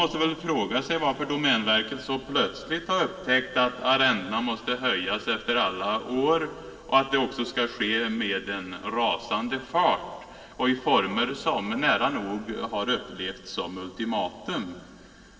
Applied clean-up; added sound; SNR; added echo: none; none; none; reverberation time 2.7 s.